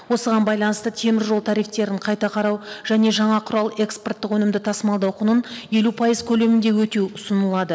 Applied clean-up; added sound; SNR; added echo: none; none; none; none.